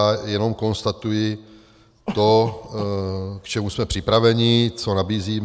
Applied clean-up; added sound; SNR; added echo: none; Cough; 16 dB; none.